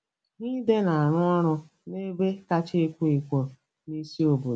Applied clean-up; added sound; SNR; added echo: none; none; none; none.